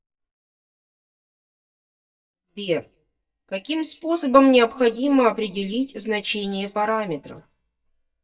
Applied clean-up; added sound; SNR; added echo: neural mask model DeepFilterNet 3.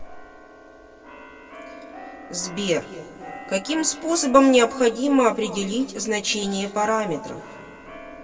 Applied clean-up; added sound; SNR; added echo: none; Keyboard (musical); 18 dB; reverberation time 1.5 s.